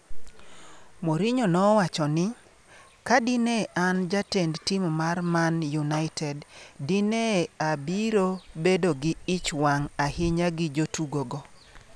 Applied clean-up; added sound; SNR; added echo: none; none; none; none.